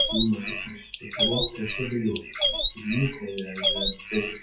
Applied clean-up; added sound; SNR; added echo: classical method WPE with log-MMSE.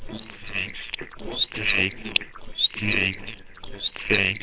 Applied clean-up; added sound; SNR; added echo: neural separator model SepFormer WHAMR!.